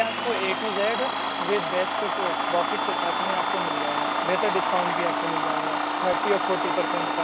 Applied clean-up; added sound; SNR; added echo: none; Domestic sounds, home sounds; -3 dB; none.